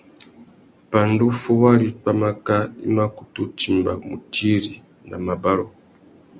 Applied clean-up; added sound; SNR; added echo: none; none; none; none.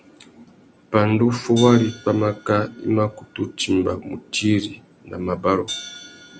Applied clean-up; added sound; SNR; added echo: none; Hi-hat; 19 dB; none.